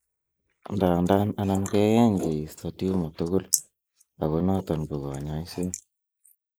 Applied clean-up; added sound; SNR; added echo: neural mask model Resemble Enhance denoiser.